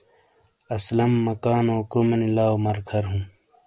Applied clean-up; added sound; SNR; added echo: none; none; none; none.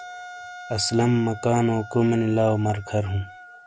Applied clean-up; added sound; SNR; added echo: none; Wind instrument, woodwind instrument; 17 dB; none.